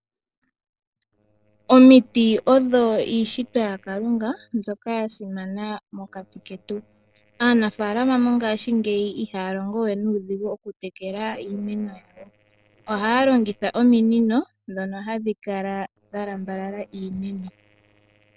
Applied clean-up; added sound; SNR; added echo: neural separator model SepFormer DNS4.